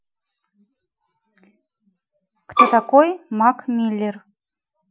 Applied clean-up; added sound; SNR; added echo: classical method Wiener filter.